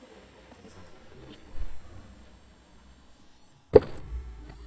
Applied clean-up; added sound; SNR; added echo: neural mask model DeepFilterNet 3.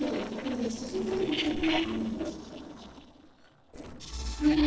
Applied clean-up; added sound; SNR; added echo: neural separator model SepFormer DNS4.